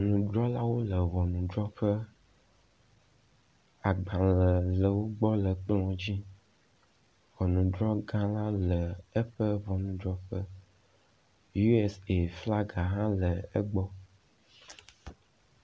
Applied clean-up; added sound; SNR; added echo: none; none; none; none.